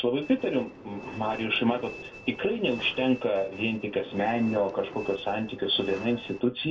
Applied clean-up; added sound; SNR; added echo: none; Train; 15 dB; reverberation time 0.2 s.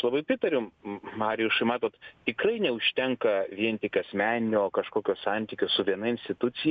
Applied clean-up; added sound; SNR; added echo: none; none; none; none.